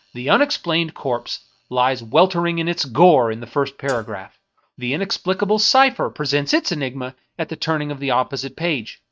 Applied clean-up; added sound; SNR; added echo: neural mask model RNNoise.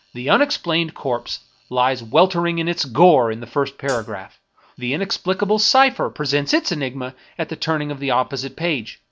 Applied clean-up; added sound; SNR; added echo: none; Hi-hat; 18 dB; none.